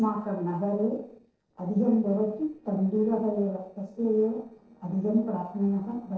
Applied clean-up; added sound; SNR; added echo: neural separator model SepFormer DNS4.